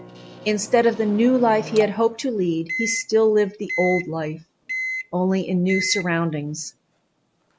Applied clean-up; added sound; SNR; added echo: none; Microwave oven; 11 dB; none.